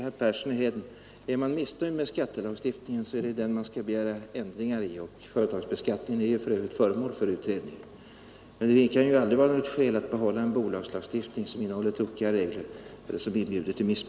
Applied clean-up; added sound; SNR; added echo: none; none; none; none.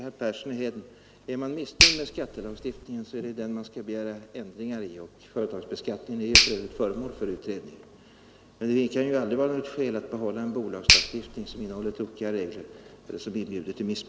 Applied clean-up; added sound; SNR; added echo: none; Finger snapping; -1 dB; none.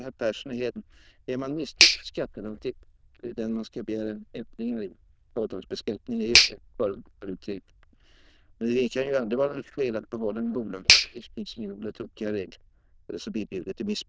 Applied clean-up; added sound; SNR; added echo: neural diffusion model UNIVERSE++.